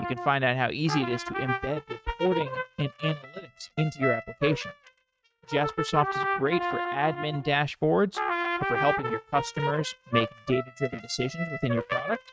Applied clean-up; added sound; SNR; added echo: neural mask model RNNoise.